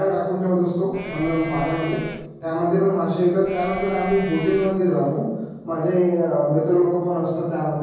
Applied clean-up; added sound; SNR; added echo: none; Livestock, farm animals, working animals; 14 dB; reverberation time 1.3 s.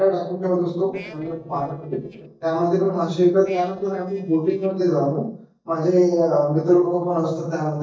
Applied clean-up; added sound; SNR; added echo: neural mask model DeepFilterNet 3.